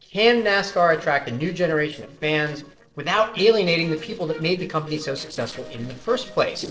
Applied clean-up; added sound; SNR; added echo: neural separator model SepFormer DNS4.